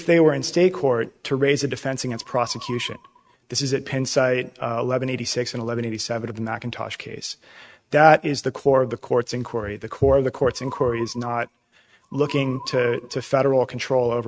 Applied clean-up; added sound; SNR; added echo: neural mask model RNNoise.